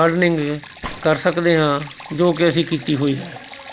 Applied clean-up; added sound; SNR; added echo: none; Stream + Gunshot, gunfire; 17 dB; none.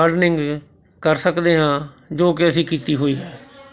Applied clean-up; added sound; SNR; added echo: none; none; none; none.